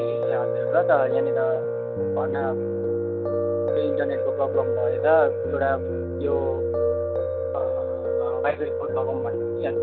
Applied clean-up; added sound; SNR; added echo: none; Piano; -4 dB; none.